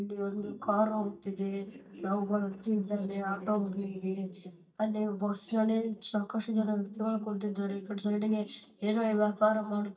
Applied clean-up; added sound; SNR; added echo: neural mask model DeepFilterNet 3.